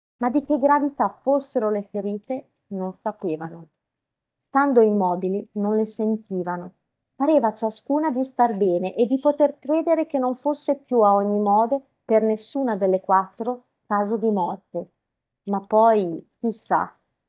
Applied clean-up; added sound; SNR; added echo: neural mask model DeepFilterNet 3.